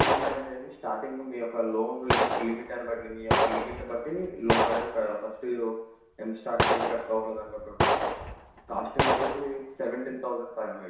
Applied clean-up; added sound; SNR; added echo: none; Gunshot, gunfire; -2 dB; reverberation time 0.7 s.